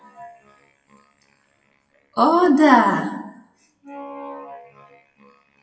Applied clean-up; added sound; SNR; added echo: classical method WPE with log-MMSE.